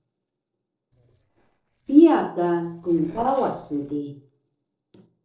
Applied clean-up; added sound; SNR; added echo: neural separator model SepFormer DNS4.